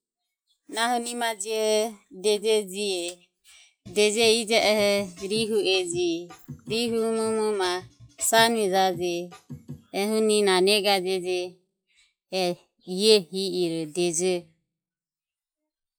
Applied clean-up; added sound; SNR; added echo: classical method log-MMSE.